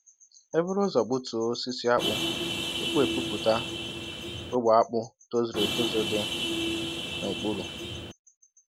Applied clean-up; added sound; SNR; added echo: none; Vehicle horn, car horn, honking; 2 dB; none.